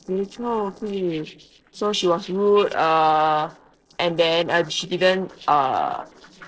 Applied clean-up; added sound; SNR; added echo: neural separator model SepFormer DNS4.